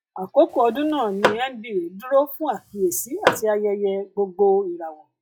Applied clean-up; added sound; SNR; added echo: classical method log-MMSE.